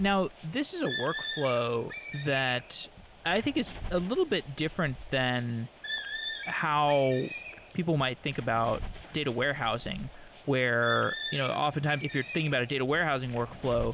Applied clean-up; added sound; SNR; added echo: none; Bird; 11 dB; none.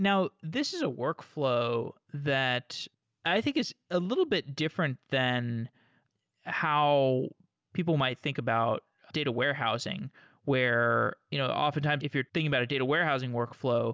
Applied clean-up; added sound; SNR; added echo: none; none; none; none.